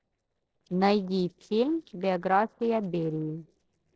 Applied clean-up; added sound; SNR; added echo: neural separator model SepFormer DNS4.